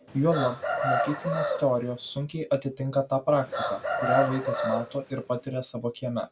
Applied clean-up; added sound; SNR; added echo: none; Chicken, rooster; 2 dB; none.